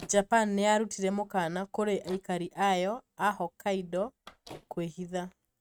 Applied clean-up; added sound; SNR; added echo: neural mask model RNNoise.